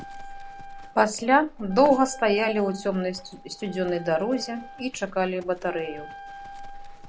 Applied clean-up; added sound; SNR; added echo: none; Livestock, farm animals, working animals + Wind instrument, woodwind instrument; 15 dB; none.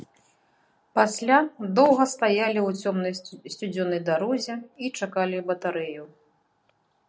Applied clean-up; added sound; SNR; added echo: none; none; none; none.